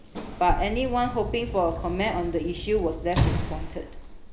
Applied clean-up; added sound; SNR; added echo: none; Sliding door / Slam; 3 dB; none.